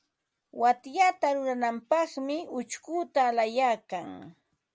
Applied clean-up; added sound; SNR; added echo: none; none; none; none.